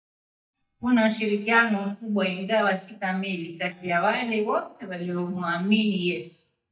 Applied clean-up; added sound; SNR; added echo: neural mask model DeepFilterNet 3.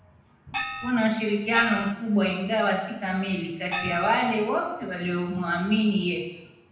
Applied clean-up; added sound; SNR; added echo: none; Gong; 5 dB; reverberation time 0.9 s.